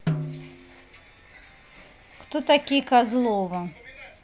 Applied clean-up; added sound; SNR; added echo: none; Snare drum; 8 dB; none.